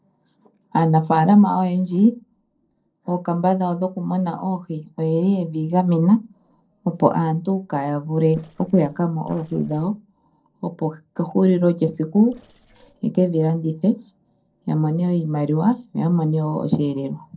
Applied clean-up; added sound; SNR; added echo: neural separator model SepFormer DNS4.